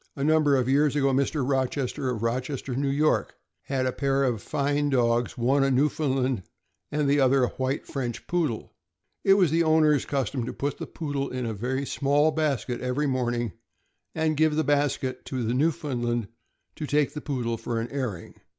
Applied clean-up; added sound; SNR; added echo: none; none; none; none.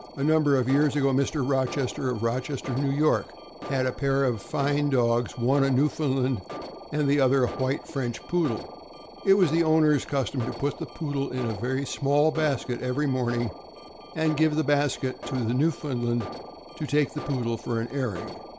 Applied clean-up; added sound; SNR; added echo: none; Alarm; 14 dB; none.